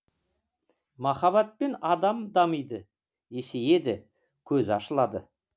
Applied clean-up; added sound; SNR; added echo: none; none; none; none.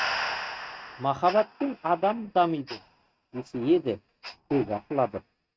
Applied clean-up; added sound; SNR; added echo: neural mask model RNNoise.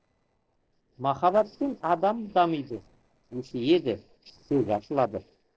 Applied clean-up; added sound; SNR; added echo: neural separator model SepFormer DNS4.